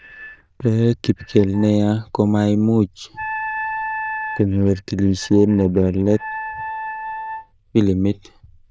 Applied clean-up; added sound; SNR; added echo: neural diffusion model UNIVERSE++.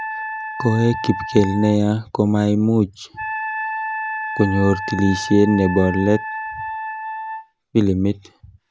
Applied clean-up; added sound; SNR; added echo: none; Wind instrument, woodwind instrument; 9 dB; none.